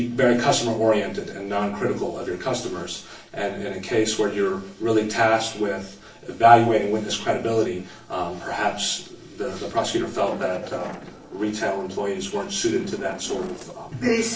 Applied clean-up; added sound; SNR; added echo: neural separator model SepFormer DNS4.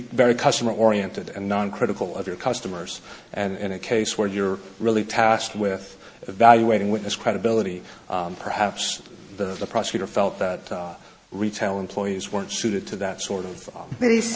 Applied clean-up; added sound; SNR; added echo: none; none; none; none.